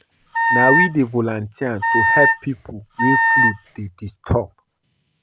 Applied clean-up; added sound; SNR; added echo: none; Wind instrument, woodwind instrument; -5 dB; none.